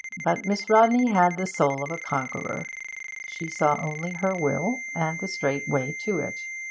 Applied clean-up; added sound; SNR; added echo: none; Ringtone; 10 dB; none.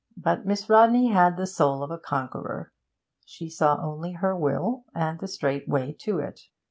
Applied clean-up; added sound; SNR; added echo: none; none; none; none.